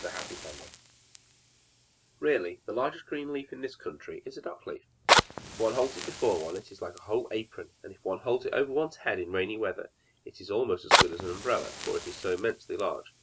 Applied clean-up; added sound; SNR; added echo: none; Fire; 1 dB; none.